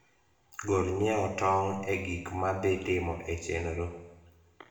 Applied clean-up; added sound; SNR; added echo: none; none; none; reverberation time 1.0 s.